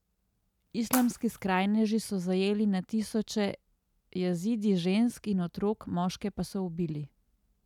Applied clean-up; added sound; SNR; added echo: none; Water / Splash, splatter; 11 dB; none.